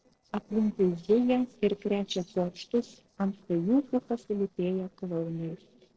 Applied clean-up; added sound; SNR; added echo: neural separator model SepFormer DNS4.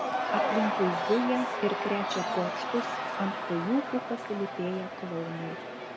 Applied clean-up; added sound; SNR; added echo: none; Crowd / Cheering; 1 dB; none.